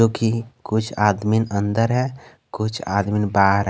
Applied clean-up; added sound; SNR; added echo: none; none; none; none.